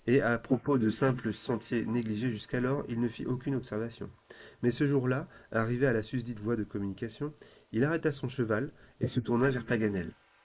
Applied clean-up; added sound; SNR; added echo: neural mask model Resemble Enhance denoiser.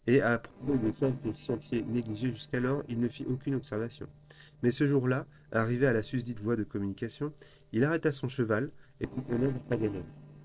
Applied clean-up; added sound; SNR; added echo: neural separator model SepFormer DNS4.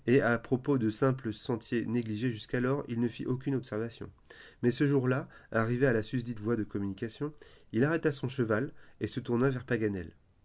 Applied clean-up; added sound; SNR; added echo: none; none; none; none.